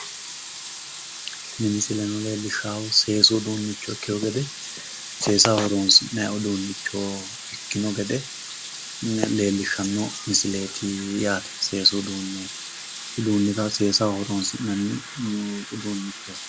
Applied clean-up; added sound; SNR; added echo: none; Sink (filling or washing) / Water tap, faucet; 11 dB; none.